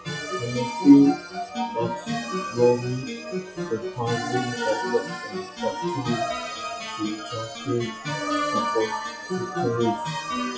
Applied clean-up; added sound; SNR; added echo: classical method WPE with log-MMSE.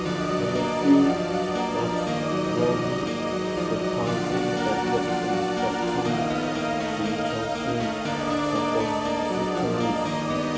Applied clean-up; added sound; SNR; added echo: none; Organ; -5 dB; reverberation time 0.1 s.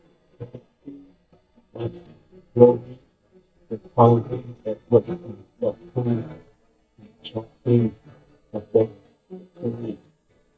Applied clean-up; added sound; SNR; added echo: neural mask model DeepFilterNet 3.